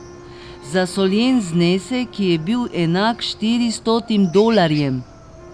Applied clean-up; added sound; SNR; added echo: none; Chicken, rooster + Wind instrument, woodwind instrument; 20 dB; none.